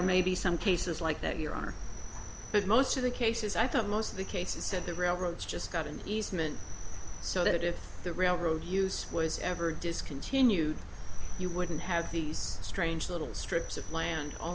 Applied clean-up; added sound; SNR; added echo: none; Cricket; 14 dB; none.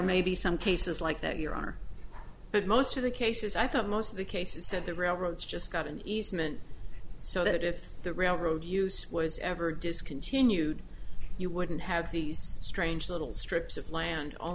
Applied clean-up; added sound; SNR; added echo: none; none; none; none.